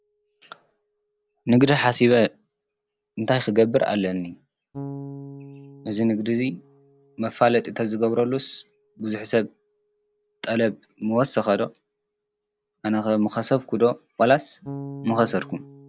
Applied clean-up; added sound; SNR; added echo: none; Bass guitar; 20 dB; none.